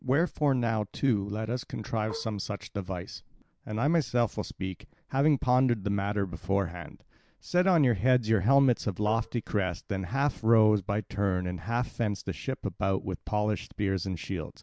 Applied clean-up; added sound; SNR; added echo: none; Marimba, xylophone; 18 dB; none.